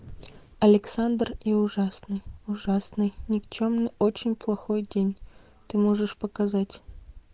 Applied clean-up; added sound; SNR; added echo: none; none; none; none.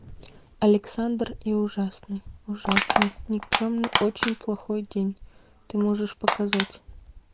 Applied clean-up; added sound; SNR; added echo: none; Crushing; 4 dB; none.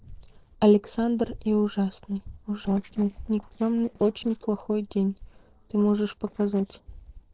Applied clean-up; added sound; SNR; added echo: neural separator model SepFormer DNS4.